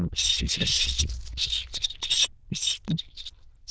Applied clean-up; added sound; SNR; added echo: neural diffusion model UNIVERSE++.